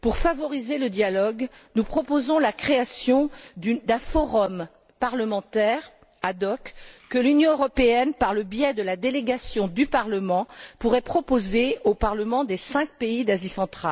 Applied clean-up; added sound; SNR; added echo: none; none; none; none.